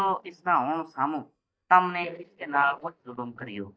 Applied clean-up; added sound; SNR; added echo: neural mask model DeepFilterNet 3.